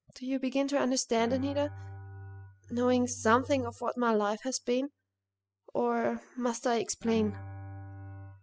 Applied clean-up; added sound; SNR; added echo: classical method spectral subtraction.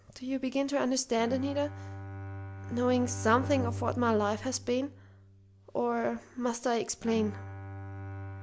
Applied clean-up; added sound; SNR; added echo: none; Bowed string instrument; 10 dB; none.